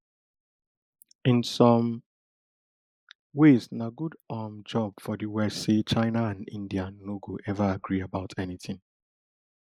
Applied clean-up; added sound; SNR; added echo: neural mask model Resemble Enhance denoiser.